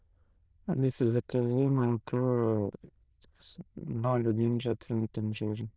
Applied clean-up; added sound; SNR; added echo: neural diffusion model UNIVERSE++.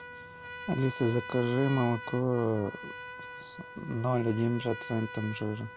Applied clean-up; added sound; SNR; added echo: none; Trumpet; 12 dB; none.